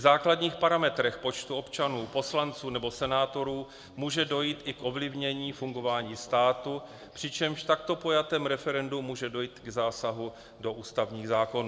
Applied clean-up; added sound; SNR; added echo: none; none; none; none.